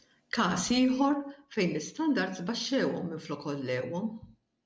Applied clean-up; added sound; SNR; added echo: none; none; none; none.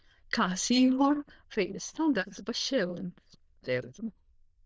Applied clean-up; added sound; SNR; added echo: neural diffusion model UNIVERSE++.